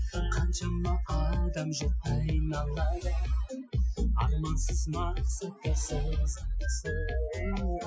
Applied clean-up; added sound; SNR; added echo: classical method Wiener filter.